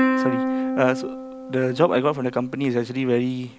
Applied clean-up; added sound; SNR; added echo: none; Plucked string instrument; 3 dB; none.